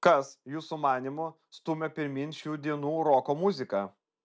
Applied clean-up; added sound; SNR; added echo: none; none; none; none.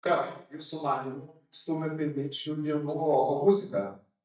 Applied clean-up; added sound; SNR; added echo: neural mask model DeepFilterNet 3.